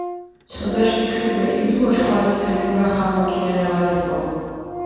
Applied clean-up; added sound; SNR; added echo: none; Organ; 9 dB; reverberation time 2.1 s.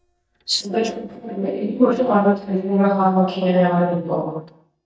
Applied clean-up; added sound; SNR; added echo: neural mask model DeepFilterNet 3.